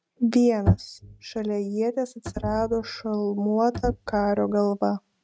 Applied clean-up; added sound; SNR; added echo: neural mask model RNNoise.